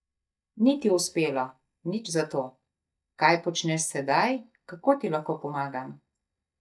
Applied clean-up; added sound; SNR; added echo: neural mask model DeepFilterNet 3.